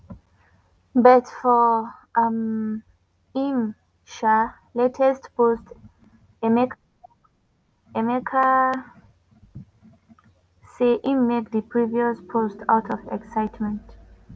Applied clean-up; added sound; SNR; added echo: none; none; none; none.